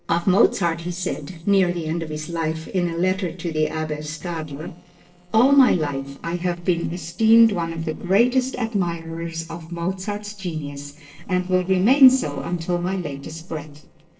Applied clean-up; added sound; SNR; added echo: neural separator model SepFormer DNS4.